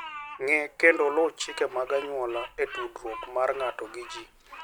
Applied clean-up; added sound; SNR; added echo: none; Bird vocalization, bird call, bird song; 14 dB; none.